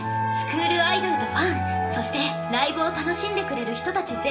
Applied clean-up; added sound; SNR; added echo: none; none; none; reverberation time 0.9 s.